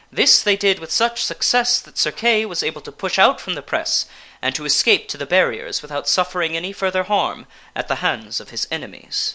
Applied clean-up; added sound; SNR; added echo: none; none; none; none.